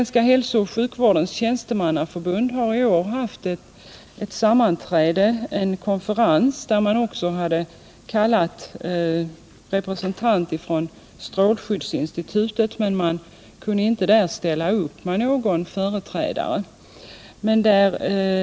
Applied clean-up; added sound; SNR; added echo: none; none; none; none.